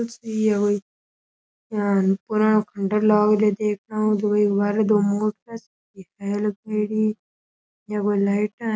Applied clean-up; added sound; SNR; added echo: none; none; none; none.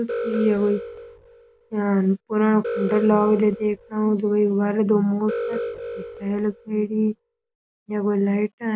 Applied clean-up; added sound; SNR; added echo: none; Alarm; 10 dB; none.